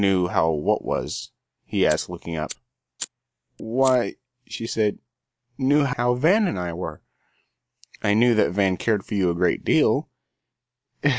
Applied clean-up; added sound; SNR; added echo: neural mask model Resemble Enhance denoiser.